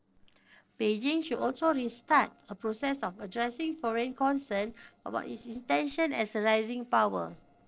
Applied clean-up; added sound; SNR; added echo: neural separator model SepFormer DNS4.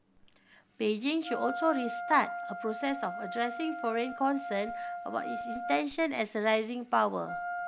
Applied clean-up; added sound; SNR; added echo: none; Wind instrument, woodwind instrument; 8 dB; none.